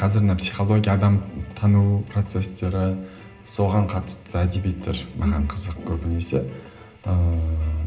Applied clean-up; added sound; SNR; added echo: none; none; none; reverberation time 0.2 s.